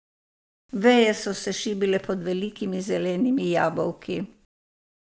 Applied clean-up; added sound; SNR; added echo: none; none; none; none.